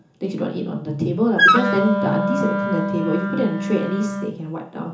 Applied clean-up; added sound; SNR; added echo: none; Wind instrument, woodwind instrument; -2 dB; reverberation time 0.7 s.